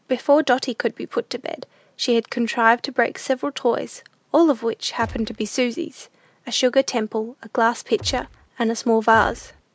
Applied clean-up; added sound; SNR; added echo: none; Gunshot, gunfire; 15 dB; none.